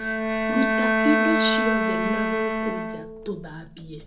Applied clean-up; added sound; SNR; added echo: none; Bowed string instrument; -5 dB; reverberation time 0.3 s.